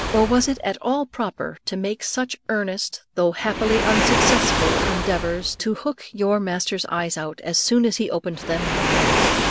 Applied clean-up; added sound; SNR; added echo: none; Waves, surf; 2 dB; none.